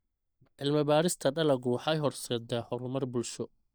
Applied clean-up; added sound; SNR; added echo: neural mask model DeepFilterNet 3.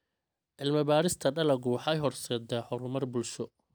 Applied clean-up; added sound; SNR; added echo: none; none; none; none.